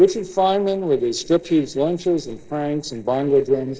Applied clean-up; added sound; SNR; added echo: neural separator model SepFormer DNS4.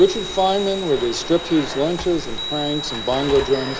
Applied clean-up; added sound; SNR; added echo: none; Domestic sounds, home sounds + Chime; 9 dB; none.